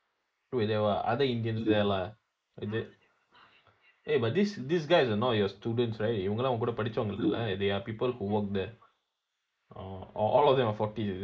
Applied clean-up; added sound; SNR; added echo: neural mask model Resemble Enhance denoiser.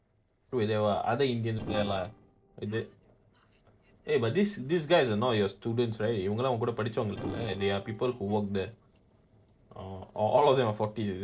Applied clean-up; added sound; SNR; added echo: neural separator model SepFormer DNS4.